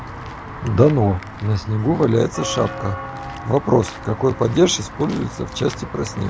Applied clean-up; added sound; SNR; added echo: none; Walk, footsteps / Bell; 12 dB; none.